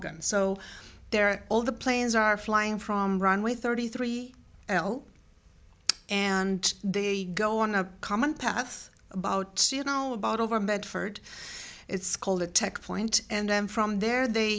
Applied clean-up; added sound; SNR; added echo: none; none; none; none.